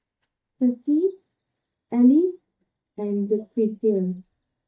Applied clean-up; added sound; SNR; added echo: neural mask model DeepFilterNet 3.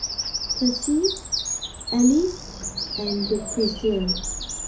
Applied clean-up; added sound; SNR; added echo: none; Bird vocalization, bird call, bird song; 4 dB; reverberation time 0.5 s.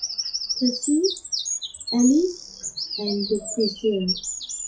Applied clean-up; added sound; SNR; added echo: classical method WPE with log-MMSE.